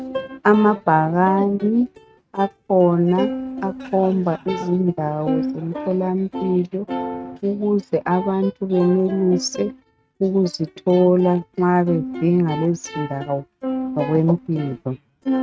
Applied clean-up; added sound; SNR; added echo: neural mask model RNNoise.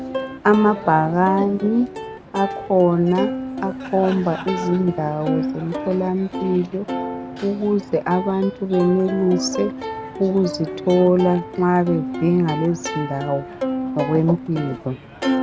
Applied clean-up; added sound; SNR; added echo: none; Plucked string instrument; 8 dB; none.